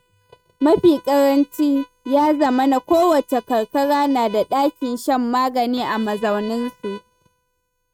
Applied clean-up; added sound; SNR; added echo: neural mask model RNNoise.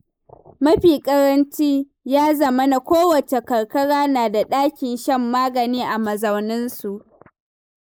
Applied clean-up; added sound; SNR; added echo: neural mask model Resemble Enhance denoiser.